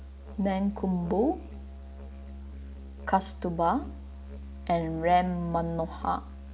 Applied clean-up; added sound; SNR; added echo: none; Musical instrument; 11 dB; none.